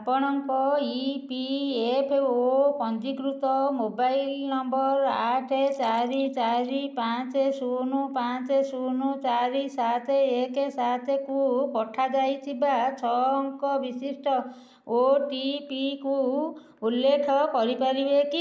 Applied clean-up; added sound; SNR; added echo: neural mask model Resemble Enhance denoiser.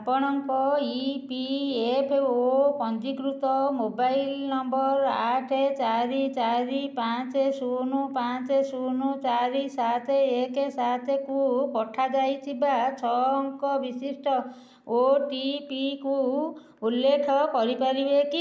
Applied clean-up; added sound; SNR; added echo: none; none; none; none.